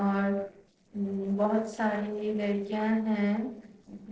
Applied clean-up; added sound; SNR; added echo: neural separator model SepFormer DNS4.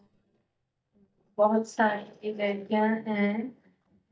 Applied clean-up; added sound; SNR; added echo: neural mask model DeepFilterNet 3.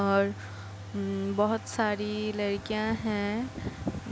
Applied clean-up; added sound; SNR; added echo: none; none; none; none.